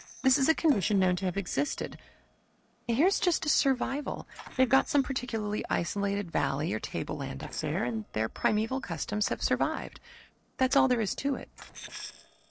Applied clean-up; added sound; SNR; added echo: neural separator model SepFormer DNS4.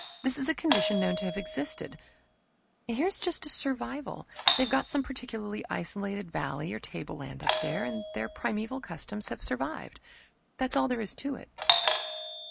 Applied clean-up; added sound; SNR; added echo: none; Doorbell; -1 dB; none.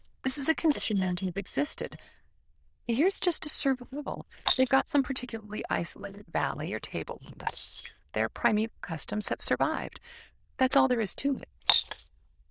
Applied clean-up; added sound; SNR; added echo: neural diffusion model UNIVERSE++.